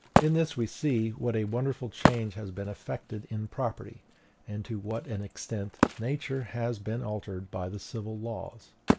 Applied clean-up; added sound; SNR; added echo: none; Wood; 1 dB; none.